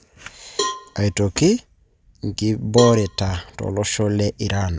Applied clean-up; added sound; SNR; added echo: none; Cowbell; 11 dB; none.